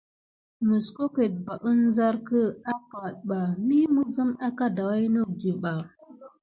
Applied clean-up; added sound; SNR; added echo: none; none; none; none.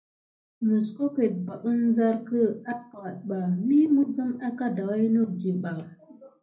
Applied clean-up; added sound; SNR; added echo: none; none; none; reverberation time 0.3 s.